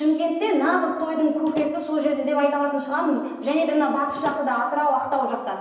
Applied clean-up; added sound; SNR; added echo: none; Slam / Wood; 14 dB; reverberation time 1.0 s.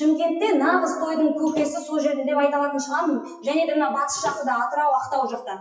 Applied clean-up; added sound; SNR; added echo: classical method WPE with log-MMSE.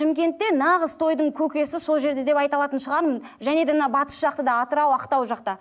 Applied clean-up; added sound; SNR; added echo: none; none; none; none.